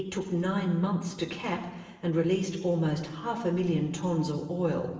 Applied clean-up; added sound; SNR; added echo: none; none; none; reverberation time 1.2 s.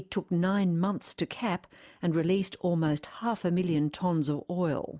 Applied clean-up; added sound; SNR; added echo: none; none; none; none.